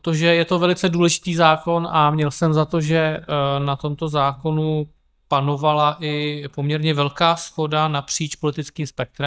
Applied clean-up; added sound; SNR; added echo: neural mask model DeepFilterNet 3.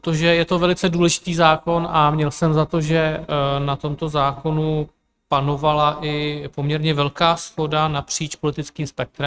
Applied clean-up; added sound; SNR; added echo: neural mask model RNNoise.